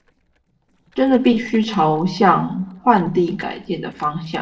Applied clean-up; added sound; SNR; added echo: neural separator model SepFormer DNS4.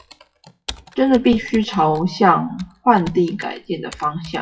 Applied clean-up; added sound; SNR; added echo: classical method WPE with log-MMSE.